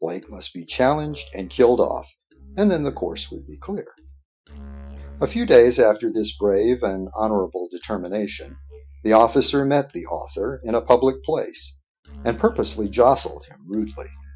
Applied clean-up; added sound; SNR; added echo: classical method Wiener filter.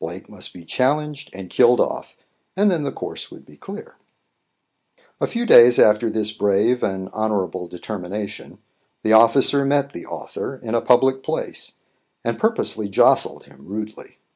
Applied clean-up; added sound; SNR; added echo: none; none; none; none.